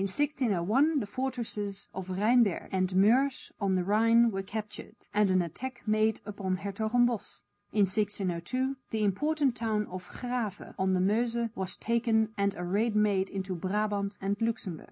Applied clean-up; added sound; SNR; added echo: none; none; none; none.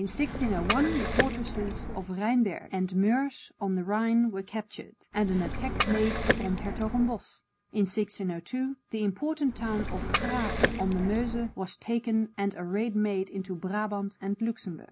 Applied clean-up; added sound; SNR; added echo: none; Liquid; 1 dB; none.